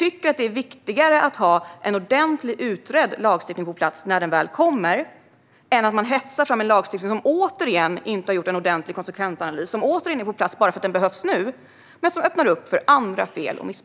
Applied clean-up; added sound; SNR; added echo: none; none; none; none.